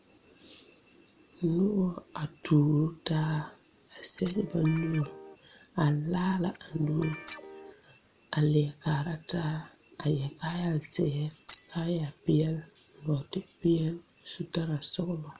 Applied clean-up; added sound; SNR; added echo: none; Guitar + Shatter; 17 dB; none.